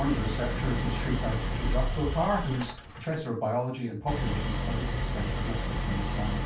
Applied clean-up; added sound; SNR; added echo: none; Idling; -1 dB; reverberation time 0.3 s.